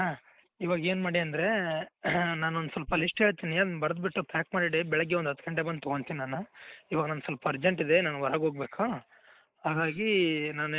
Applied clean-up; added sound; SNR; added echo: neural mask model Resemble Enhance denoiser.